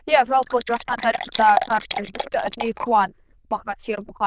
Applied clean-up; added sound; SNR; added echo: neural diffusion model UNIVERSE++.